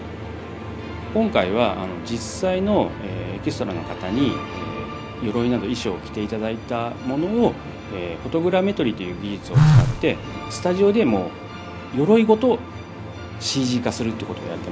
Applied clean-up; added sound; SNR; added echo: none; Telephone; -4 dB; none.